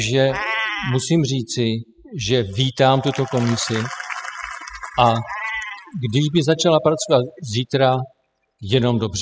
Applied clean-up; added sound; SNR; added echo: classical method spectral subtraction.